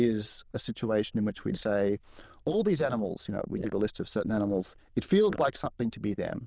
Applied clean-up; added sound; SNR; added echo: neural diffusion model UNIVERSE++.